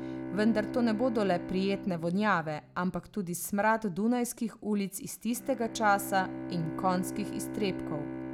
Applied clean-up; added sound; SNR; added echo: none; Bowed string instrument; 9 dB; none.